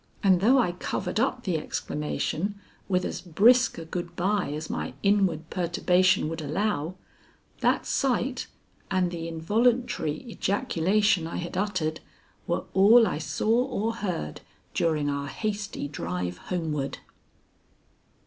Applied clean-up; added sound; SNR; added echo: none; none; none; none.